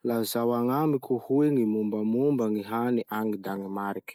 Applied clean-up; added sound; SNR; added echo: none; none; none; none.